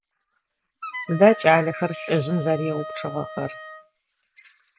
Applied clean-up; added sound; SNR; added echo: none; Wind instrument, woodwind instrument; 12 dB; none.